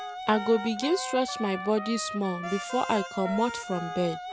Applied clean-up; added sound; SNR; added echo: none; Wind instrument, woodwind instrument + Trumpet; 8 dB; none.